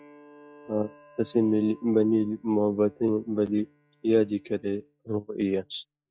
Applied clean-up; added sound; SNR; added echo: classical method log-MMSE.